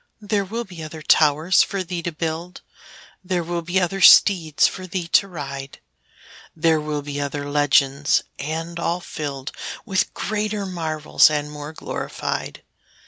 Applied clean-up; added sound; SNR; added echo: none; none; none; none.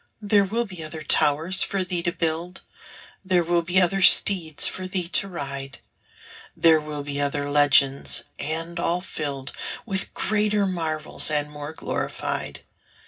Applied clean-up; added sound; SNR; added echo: none; none; none; reverberation time 0.4 s.